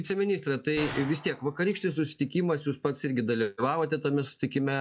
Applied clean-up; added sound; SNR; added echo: classical method log-MMSE.